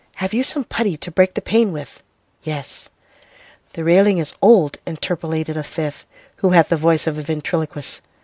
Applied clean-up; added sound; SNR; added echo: none; none; none; none.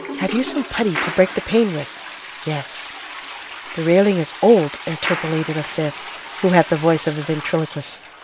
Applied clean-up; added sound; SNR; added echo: none; Clapping + Toilet flush; 10 dB; none.